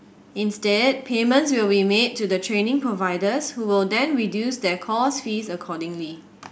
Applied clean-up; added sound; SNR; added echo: none; none; none; none.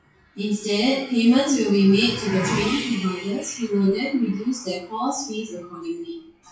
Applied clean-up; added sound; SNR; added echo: classical method WPE with log-MMSE.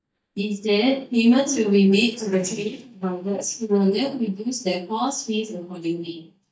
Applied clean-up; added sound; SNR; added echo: neural mask model DeepFilterNet 3.